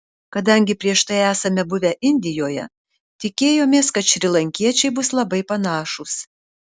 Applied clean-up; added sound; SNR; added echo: none; none; none; none.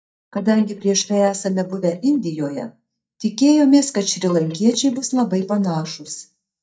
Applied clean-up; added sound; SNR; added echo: neural mask model DeepFilterNet 3.